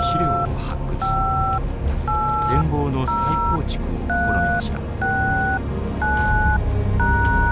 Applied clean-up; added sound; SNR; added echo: none; Telephone + Bus; -1 dB; none.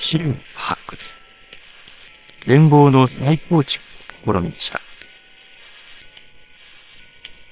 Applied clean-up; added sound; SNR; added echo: neural separator model SepFormer WHAM!.